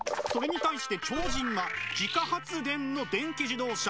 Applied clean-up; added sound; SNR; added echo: none; none; none; none.